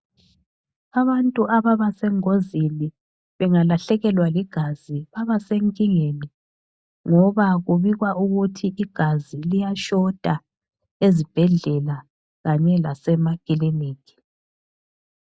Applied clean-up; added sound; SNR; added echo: none; none; none; none.